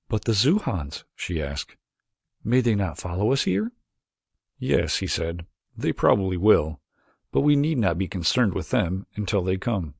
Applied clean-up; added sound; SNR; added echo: none; none; none; none.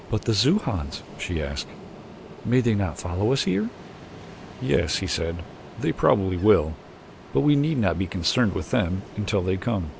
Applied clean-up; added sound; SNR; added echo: none; Ocean; 17 dB; none.